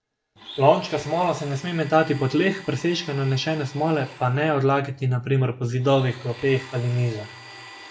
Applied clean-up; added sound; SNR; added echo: none; Domestic sounds, home sounds; 20 dB; reverberation time 0.3 s.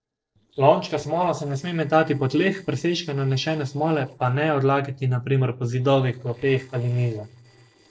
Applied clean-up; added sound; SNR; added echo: neural separator model SepFormer DNS4.